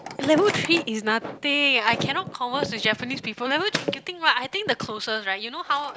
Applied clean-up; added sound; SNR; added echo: none; Microwave oven; 15 dB; none.